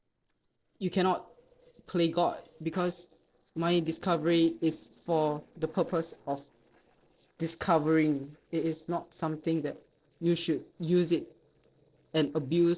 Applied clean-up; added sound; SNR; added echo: neural separator model SepFormer DNS4.